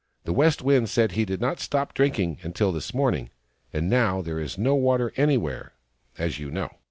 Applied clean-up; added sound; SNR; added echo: none; none; none; none.